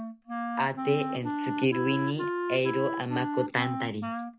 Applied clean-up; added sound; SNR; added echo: none; Wind instrument, woodwind instrument; 3 dB; none.